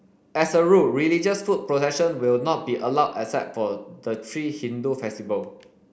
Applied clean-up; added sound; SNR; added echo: none; none; none; none.